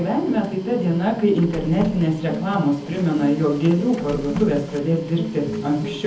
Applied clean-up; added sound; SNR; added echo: none; Printer; 14 dB; reverberation time 0.7 s.